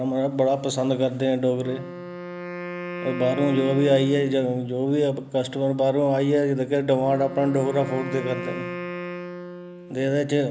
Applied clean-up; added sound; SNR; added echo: none; Wind instrument, woodwind instrument; 13 dB; none.